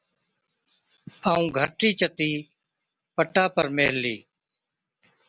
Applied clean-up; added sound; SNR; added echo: none; none; none; none.